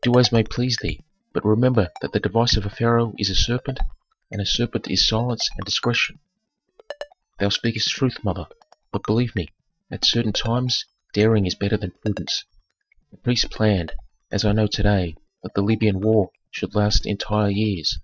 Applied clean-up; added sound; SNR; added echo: neural mask model DeepFilterNet 3.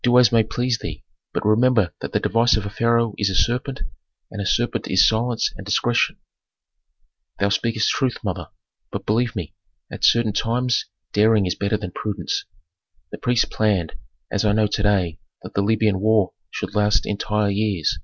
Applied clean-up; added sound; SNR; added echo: none; none; none; none.